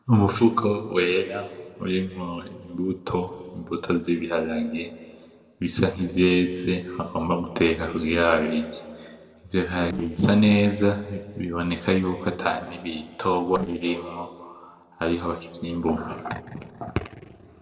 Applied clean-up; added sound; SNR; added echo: neural separator model SepFormer DNS4.